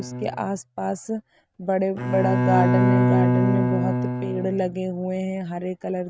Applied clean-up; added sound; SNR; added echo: neural mask model RNNoise.